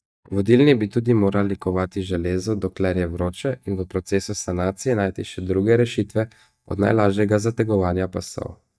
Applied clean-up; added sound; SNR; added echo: neural mask model DeepFilterNet 3.